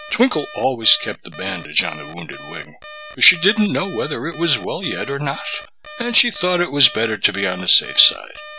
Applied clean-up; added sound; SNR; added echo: none; Alarm; 17 dB; none.